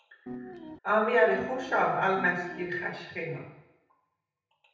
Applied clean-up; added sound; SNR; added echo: none; Piano; 11 dB; reverberation time 0.9 s.